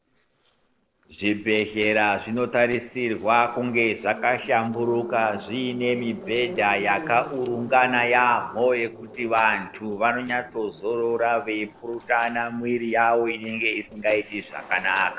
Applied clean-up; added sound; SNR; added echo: neural separator model SepFormer DNS4.